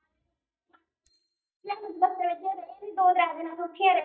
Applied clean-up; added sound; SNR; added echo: neural mask model DeepFilterNet 3.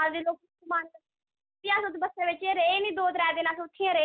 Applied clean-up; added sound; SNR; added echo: none; none; none; none.